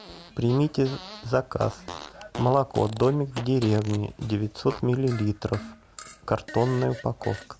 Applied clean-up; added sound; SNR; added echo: none; Fart; 16 dB; none.